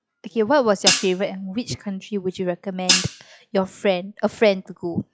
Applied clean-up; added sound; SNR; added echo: classical method log-MMSE.